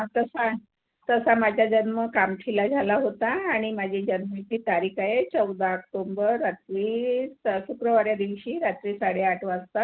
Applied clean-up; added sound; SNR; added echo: none; none; none; none.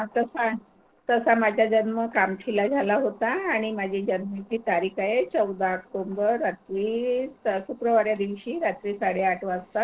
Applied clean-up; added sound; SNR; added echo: neural separator model SepFormer DNS4.